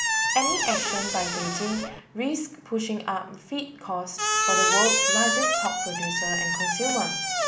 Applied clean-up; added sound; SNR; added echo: none; Squeak; -4 dB; none.